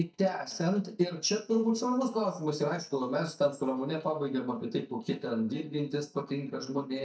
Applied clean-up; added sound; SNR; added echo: neural mask model DeepFilterNet 3.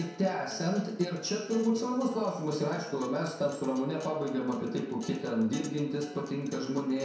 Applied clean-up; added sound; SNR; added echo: none; Acoustic guitar; 16 dB; reverberation time 0.7 s.